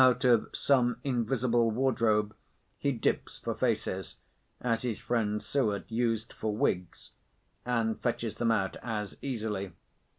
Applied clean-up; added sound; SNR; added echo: none; none; none; none.